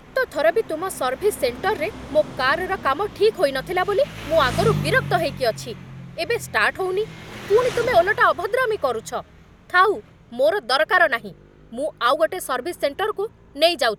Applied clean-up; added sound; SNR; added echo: none; Engine; 13 dB; none.